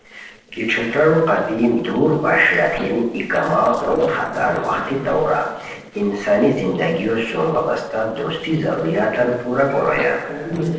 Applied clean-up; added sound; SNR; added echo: neural separator model SepFormer DNS4.